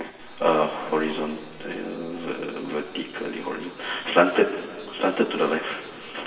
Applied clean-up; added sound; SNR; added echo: none; none; none; reverberation time 2.0 s.